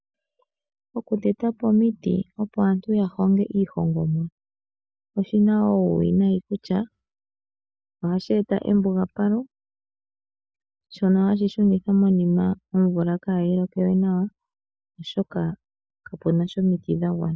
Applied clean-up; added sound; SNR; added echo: none; none; none; none.